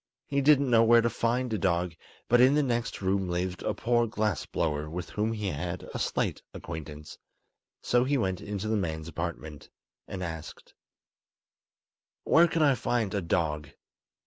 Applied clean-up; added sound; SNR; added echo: none; none; none; none.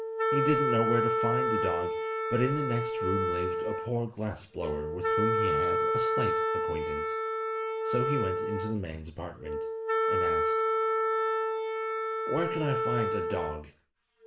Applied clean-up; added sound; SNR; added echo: none; Wind instrument, woodwind instrument; -5 dB; reverberation time 0.4 s.